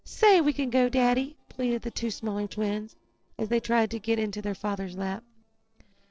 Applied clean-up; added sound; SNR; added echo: neural separator model SepFormer DNS4.